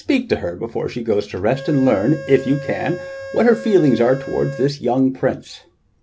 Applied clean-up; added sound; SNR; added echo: none; Organ; 12 dB; none.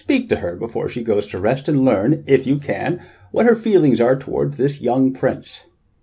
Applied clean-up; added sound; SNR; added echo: none; none; none; none.